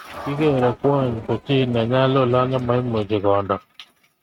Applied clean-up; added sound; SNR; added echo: neural mask model RNNoise.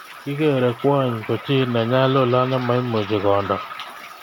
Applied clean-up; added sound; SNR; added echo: none; none; none; none.